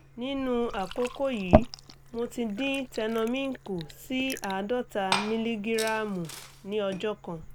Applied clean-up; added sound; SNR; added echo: none; Fill (with liquid) / Glass; 2 dB; none.